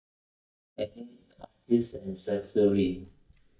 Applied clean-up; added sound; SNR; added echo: neural mask model DeepFilterNet 3.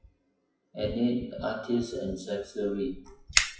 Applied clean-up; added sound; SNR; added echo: classical method WPE with log-MMSE.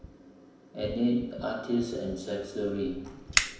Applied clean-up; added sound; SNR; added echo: none; Fire; 5 dB; reverberation time 0.9 s.